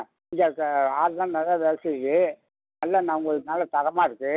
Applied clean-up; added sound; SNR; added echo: none; none; none; none.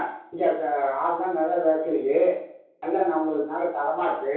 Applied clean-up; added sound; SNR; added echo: none; none; none; reverberation time 0.6 s.